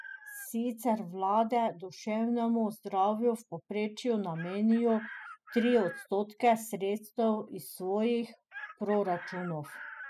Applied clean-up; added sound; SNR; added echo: classical method spectral subtraction.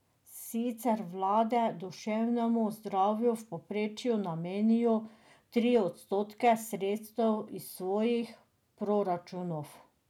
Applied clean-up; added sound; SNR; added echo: none; none; none; none.